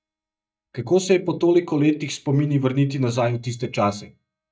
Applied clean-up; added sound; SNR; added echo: neural mask model DeepFilterNet 3.